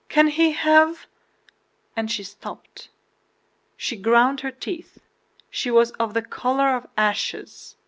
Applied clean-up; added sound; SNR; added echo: none; none; none; none.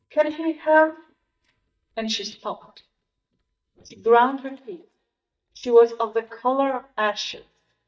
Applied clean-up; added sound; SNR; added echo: neural mask model DeepFilterNet 3.